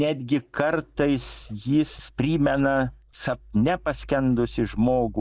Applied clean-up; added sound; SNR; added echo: neural mask model DeepFilterNet 3.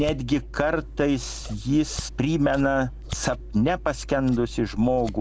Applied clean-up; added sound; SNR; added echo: none; Scissors; 12 dB; none.